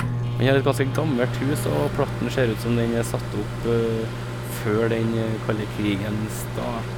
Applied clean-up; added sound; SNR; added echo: none; Microwave oven; 3 dB; none.